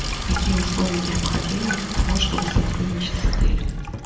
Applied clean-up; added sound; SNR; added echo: none; Sink (filling or washing); 8 dB; reverberation time 1.2 s.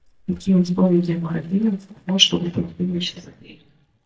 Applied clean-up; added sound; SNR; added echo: neural mask model DeepFilterNet 3.